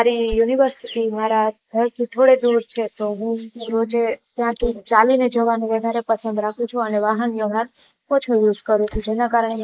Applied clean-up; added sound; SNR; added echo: neural mask model Resemble Enhance denoiser.